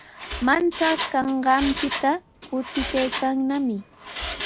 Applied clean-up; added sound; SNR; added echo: none; Mechanisms; 7 dB; none.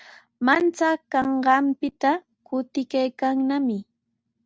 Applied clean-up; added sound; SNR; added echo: none; none; none; none.